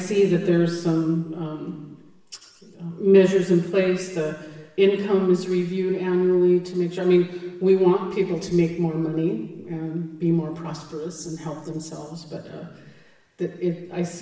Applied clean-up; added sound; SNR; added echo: none; none; none; reverberation time 1.1 s.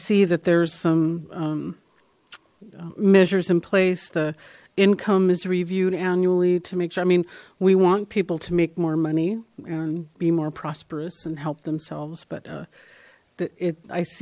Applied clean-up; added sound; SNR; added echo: none; none; none; none.